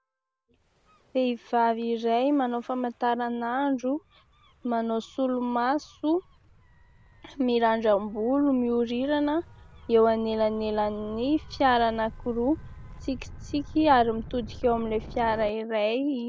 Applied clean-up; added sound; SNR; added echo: none; Gull, seagull / Waves, surf / Siren; 19 dB; none.